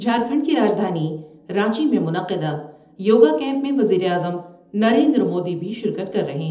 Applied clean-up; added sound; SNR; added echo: none; none; none; reverberation time 0.8 s.